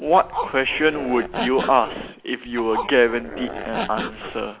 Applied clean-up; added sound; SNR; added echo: none; Zipper (clothing); 8 dB; none.